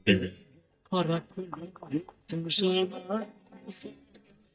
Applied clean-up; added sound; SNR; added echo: neural mask model DeepFilterNet 3.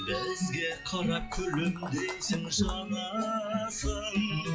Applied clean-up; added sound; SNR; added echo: classical method WPE with log-MMSE.